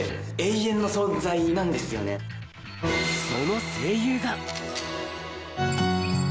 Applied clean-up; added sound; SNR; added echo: none; none; none; none.